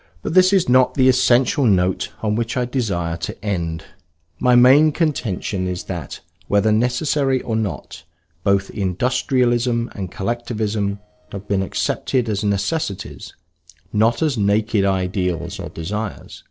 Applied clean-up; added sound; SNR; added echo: neural separator model SepFormer DNS4.